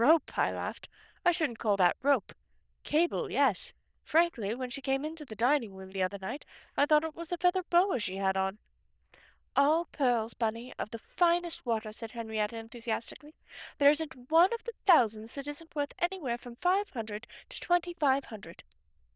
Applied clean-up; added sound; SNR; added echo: neural diffusion model UNIVERSE++.